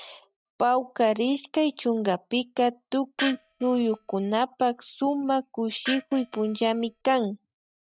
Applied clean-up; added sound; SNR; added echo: neural mask model RNNoise.